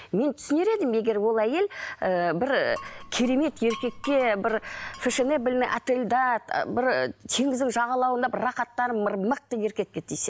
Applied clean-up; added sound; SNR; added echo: none; Glass; 17 dB; none.